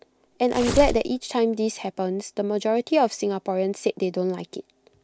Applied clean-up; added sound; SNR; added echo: none; Tearing; 6 dB; none.